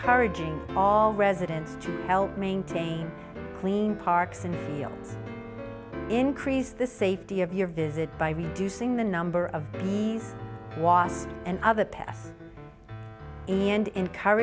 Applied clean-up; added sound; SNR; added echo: none; none; none; none.